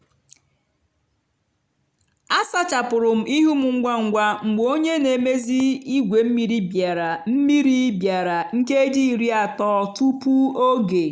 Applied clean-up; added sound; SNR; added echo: none; none; none; none.